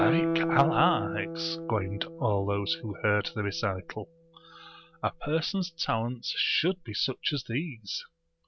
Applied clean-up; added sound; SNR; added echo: none; Guitar; 6 dB; none.